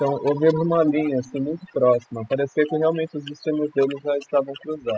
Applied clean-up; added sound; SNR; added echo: classical method spectral subtraction.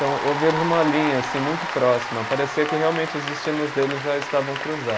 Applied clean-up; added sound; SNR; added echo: none; Applause / Cheering; 5 dB; none.